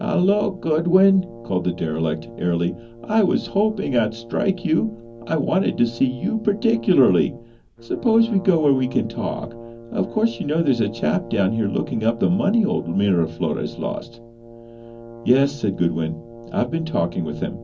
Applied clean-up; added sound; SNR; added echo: none; Brass instrument; 17 dB; reverberation time 0.4 s.